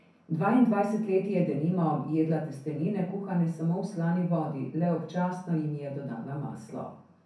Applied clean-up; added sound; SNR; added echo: none; none; none; reverberation time 0.5 s.